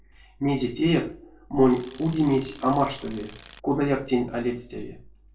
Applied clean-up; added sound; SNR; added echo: none; Tools; 19 dB; reverberation time 0.2 s.